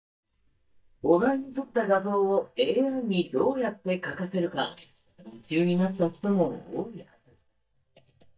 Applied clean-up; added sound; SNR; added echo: neural mask model DeepFilterNet 3.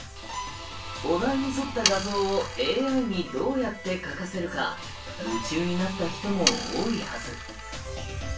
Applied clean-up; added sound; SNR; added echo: none; Sawing; 6 dB; reverberation time 0.3 s.